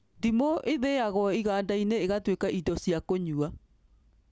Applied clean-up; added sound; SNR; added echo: none; none; none; none.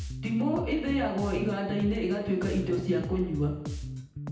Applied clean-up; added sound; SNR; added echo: none; Bass guitar; 8 dB; reverberation time 0.9 s.